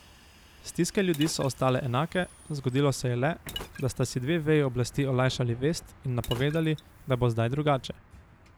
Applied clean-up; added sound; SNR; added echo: none; Liquid + Bus; 19 dB; none.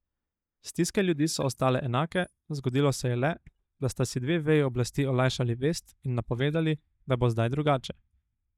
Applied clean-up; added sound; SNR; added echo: neural mask model DeepFilterNet 3.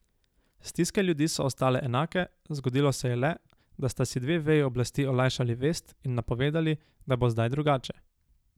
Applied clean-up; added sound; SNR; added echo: none; none; none; none.